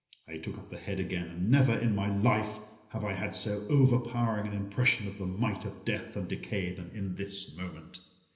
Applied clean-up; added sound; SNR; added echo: none; none; none; reverberation time 1.4 s.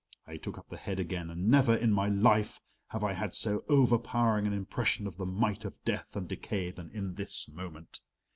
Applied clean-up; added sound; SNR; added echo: none; none; none; none.